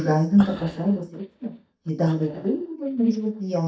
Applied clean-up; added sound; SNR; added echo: neural mask model DeepFilterNet 3.